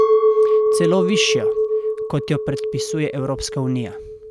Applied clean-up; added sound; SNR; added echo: none; Chink, clink; -4 dB; none.